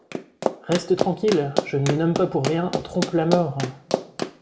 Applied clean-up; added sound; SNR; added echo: none; Run; 4 dB; reverberation time 0.3 s.